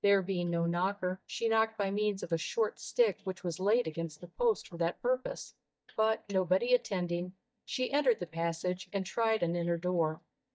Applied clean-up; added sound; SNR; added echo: neural mask model DeepFilterNet 3.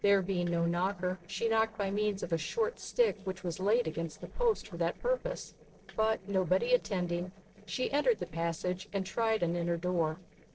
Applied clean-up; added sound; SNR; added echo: neural separator model SepFormer DNS4.